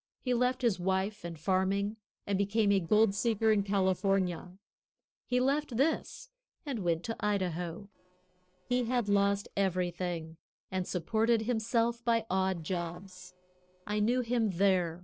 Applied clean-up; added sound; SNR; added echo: neural separator model SepFormer DNS4.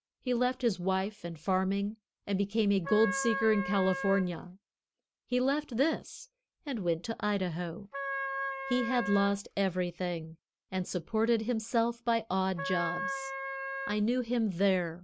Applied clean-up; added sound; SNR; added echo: none; Wind instrument, woodwind instrument; 6 dB; none.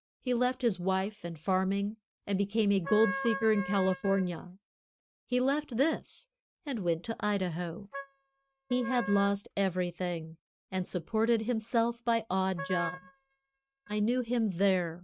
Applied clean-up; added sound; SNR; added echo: neural mask model RNNoise.